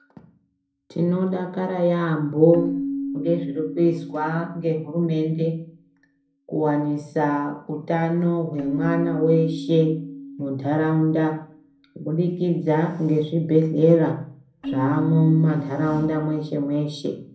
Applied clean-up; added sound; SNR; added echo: none; Keyboard (musical); 11 dB; reverberation time 0.6 s.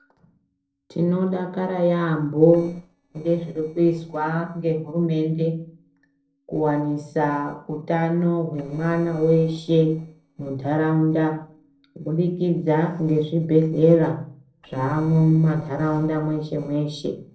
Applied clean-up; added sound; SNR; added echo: neural separator model SepFormer DNS4.